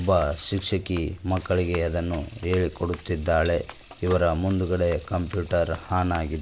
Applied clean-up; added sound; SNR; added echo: none; Sink (filling or washing) / Water tap, faucet + Run; 19 dB; none.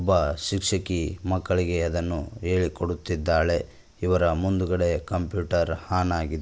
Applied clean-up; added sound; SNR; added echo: none; none; none; none.